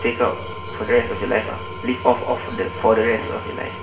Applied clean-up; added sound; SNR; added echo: none; Engine / Tools; 10 dB; reverberation time 0.7 s.